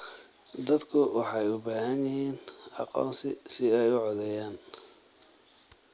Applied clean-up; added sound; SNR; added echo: none; none; none; none.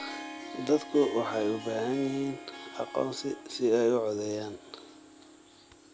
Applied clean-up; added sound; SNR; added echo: none; Harp; 14 dB; none.